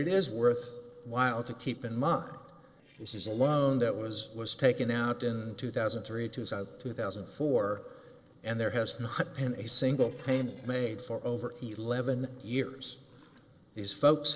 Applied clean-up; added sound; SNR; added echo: neural separator model SepFormer DNS4.